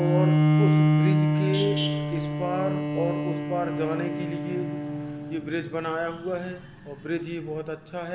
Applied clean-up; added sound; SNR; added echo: none; Bowed string instrument; -5 dB; none.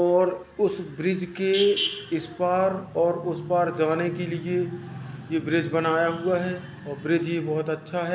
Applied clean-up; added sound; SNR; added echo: none; none; none; none.